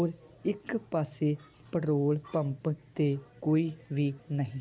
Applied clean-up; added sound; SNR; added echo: none; none; none; none.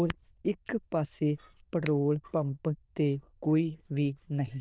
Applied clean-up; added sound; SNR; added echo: neural diffusion model UNIVERSE++.